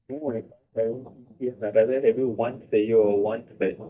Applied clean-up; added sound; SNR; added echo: neural mask model DeepFilterNet 3.